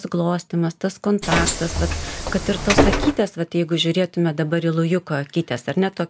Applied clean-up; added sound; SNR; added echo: none; Bus; -1 dB; none.